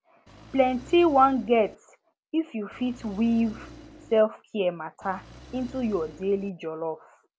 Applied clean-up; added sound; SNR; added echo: none; Engine; 19 dB; none.